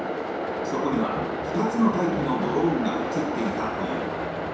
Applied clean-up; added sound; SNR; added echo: none; Train; 2 dB; reverberation time 0.7 s.